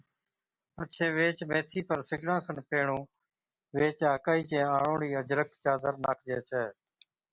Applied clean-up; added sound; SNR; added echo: none; none; none; none.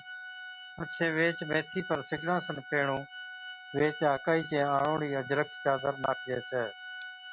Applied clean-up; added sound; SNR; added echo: none; Organ; 12 dB; none.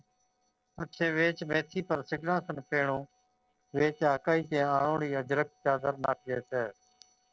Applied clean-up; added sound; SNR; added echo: neural separator model SepFormer DNS4.